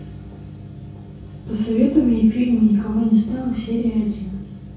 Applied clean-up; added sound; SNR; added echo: none; none; none; reverberation time 0.6 s.